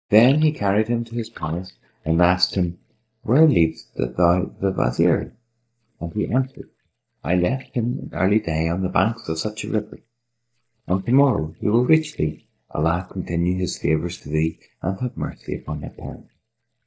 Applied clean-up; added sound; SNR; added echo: neural mask model DeepFilterNet 3.